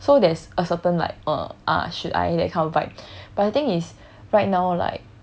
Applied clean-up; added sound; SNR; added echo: none; none; none; none.